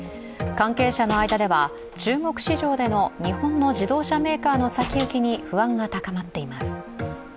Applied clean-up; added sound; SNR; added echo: none; Slam; 17 dB; none.